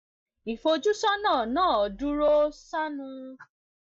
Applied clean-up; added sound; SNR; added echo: neural mask model DeepFilterNet 3.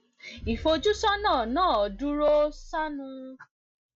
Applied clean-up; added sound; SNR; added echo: none; Explosion; 15 dB; none.